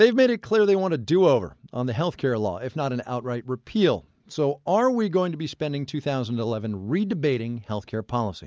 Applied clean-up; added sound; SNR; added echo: none; none; none; none.